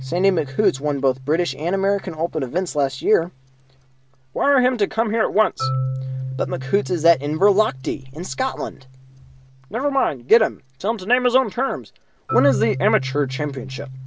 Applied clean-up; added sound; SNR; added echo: none; Marimba, xylophone; 10 dB; none.